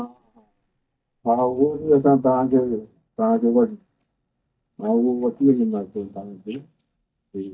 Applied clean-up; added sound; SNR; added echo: neural mask model DeepFilterNet 3.